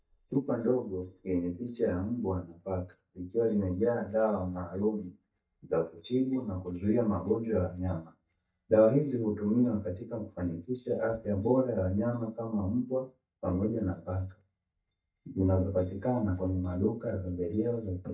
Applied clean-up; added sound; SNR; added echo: neural mask model DeepFilterNet 3.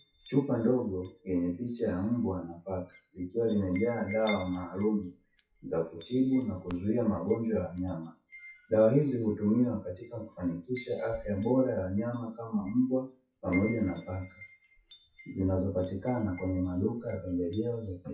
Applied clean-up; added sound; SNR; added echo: classical method WPE with log-MMSE.